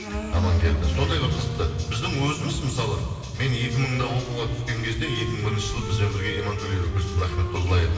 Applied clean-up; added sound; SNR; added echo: none; Wind instrument, woodwind instrument; 15 dB; reverberation time 2.6 s.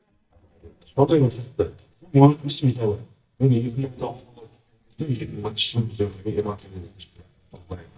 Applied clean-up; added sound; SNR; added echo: neural mask model DeepFilterNet 3.